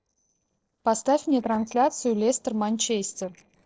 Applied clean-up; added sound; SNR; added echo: neural separator model SepFormer DNS4.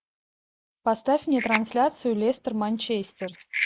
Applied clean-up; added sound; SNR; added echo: neural mask model Resemble Enhance denoiser.